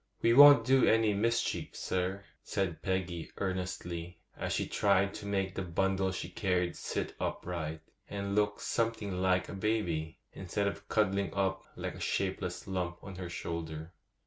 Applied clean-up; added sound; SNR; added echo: none; none; none; none.